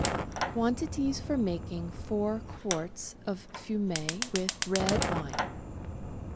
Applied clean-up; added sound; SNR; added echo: none; Fire; 2 dB; none.